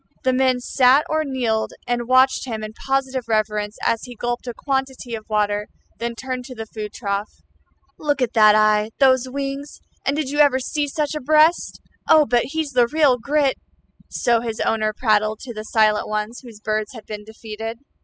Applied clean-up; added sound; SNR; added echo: classical method spectral subtraction.